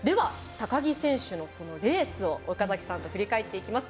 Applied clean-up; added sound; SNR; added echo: none; none; none; none.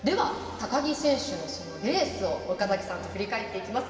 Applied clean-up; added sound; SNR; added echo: none; none; none; reverberation time 2.6 s.